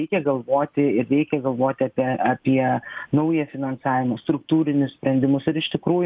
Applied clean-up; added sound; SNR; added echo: none; none; none; none.